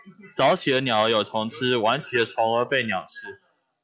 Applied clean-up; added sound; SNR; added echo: none; none; none; none.